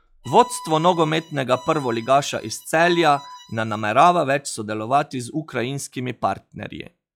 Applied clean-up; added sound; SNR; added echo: classical method log-MMSE.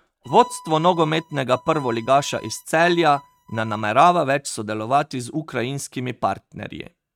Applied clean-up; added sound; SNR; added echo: neural mask model RNNoise.